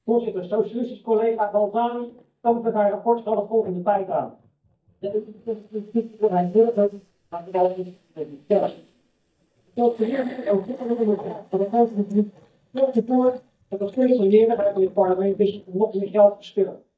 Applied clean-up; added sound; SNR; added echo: neural mask model DeepFilterNet 3.